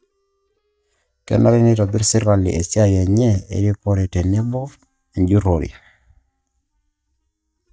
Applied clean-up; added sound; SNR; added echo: neural mask model DeepFilterNet 3.